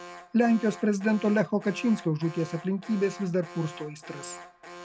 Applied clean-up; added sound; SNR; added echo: none; Alarm; 17 dB; none.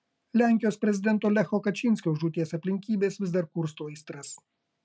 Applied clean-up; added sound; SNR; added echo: none; none; none; none.